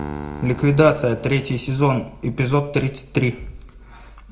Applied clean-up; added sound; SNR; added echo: none; Piano; 16 dB; reverberation time 0.6 s.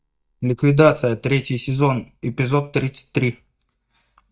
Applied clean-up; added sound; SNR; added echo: neural mask model DeepFilterNet 3.